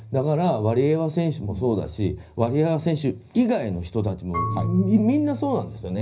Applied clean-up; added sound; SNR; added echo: none; Marimba, xylophone / Wood; 11 dB; reverberation time 0.4 s.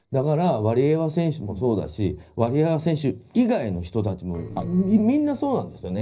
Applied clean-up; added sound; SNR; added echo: neural separator model SepFormer DNS4.